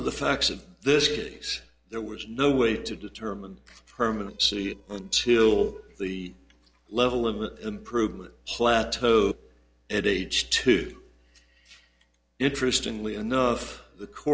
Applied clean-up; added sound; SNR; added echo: neural separator model SepFormer DNS4.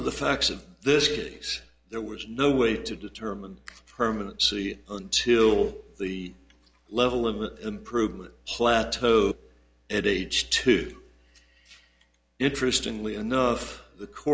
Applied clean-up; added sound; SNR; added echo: none; none; none; none.